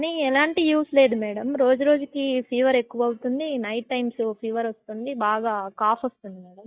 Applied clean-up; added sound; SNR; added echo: neural mask model DeepFilterNet 3.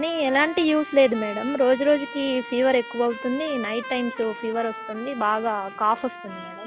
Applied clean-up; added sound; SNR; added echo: none; Trumpet; 14 dB; none.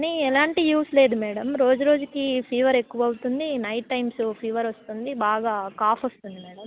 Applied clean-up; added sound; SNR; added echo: none; none; none; none.